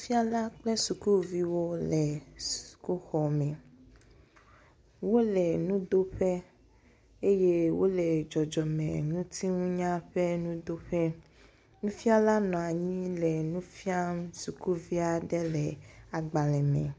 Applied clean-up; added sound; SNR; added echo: none; none; none; none.